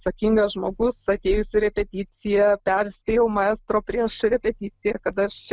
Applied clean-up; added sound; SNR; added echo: none; none; none; none.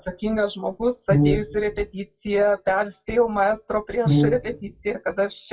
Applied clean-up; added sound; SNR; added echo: classical method WPE with log-MMSE.